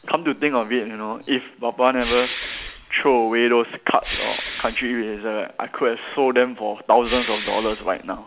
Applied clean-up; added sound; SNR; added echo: none; Respiratory sounds; 8 dB; none.